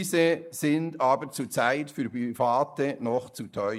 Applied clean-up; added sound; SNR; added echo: neural mask model Resemble Enhance denoiser.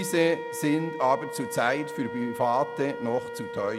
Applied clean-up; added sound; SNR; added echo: none; Wind instrument, woodwind instrument; 9 dB; none.